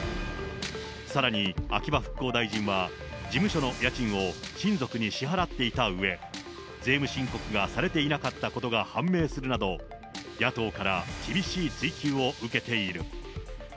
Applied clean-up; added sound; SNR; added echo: none; none; none; none.